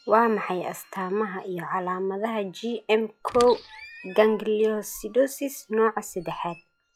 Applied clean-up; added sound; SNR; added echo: classical method log-MMSE.